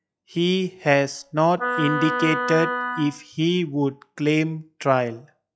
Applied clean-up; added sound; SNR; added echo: classical method log-MMSE.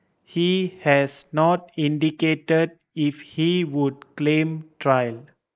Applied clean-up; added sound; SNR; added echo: neural mask model Resemble Enhance denoiser.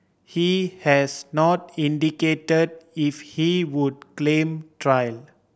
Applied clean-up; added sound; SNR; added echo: none; none; none; none.